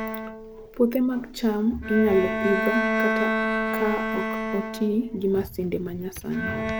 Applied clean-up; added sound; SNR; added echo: none; Bowed string instrument; 2 dB; none.